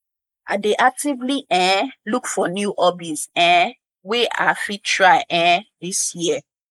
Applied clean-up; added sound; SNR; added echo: neural mask model Resemble Enhance denoiser.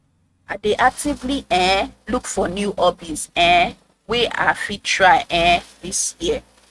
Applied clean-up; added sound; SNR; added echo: neural mask model RNNoise.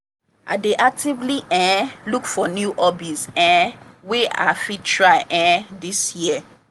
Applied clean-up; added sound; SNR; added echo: none; none; none; none.